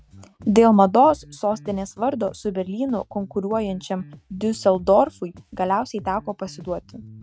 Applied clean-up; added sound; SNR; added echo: neural mask model RNNoise.